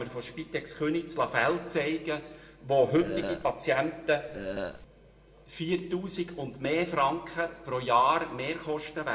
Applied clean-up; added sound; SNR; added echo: none; Burping, eructation; 6 dB; reverberation time 0.7 s.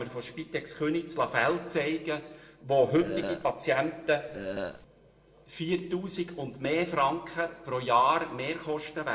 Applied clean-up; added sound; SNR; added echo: neural separator model SepFormer DNS4.